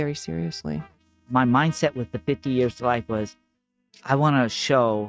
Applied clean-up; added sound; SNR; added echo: neural mask model RNNoise.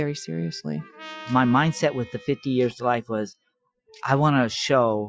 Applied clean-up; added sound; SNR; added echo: classical method Wiener filter.